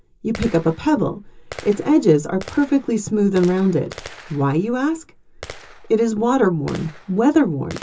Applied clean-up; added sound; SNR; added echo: none; Gunshot, gunfire; 19 dB; reverberation time 0.2 s.